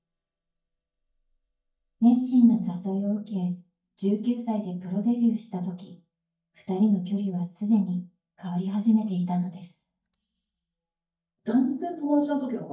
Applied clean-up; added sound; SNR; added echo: neural mask model DeepFilterNet 3.